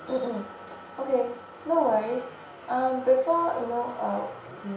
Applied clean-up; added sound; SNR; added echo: none; Motor vehicle (road); 17 dB; reverberation time 0.6 s.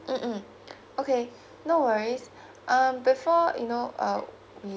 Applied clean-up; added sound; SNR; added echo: none; none; none; none.